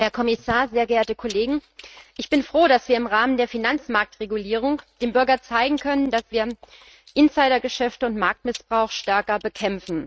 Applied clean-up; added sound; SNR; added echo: neural mask model RNNoise.